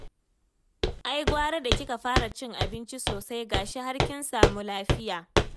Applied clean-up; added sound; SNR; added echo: none; Walk, footsteps; -3 dB; none.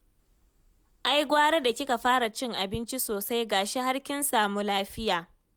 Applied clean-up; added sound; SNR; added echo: none; none; none; none.